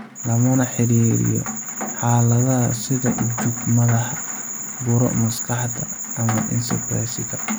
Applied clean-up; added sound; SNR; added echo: none; Rain; 13 dB; none.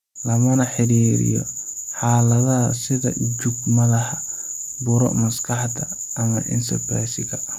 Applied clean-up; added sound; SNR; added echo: none; none; none; none.